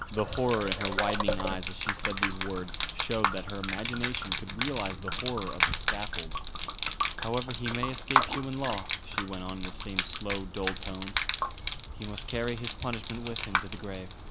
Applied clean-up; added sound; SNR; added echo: none; Gurgling / Liquid; -4 dB; none.